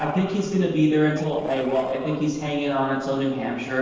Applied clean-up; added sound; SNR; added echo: neural separator model SepFormer DNS4.